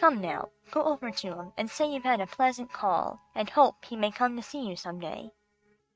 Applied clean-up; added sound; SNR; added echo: neural mask model RNNoise.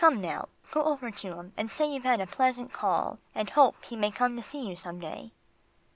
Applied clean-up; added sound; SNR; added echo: none; none; none; none.